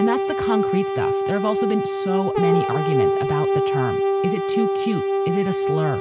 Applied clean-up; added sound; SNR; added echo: none; Brass instrument; -4 dB; none.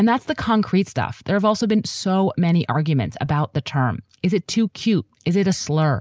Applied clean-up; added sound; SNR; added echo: none; none; none; none.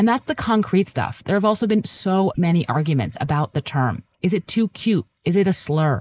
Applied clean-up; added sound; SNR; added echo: neural mask model Resemble Enhance denoiser.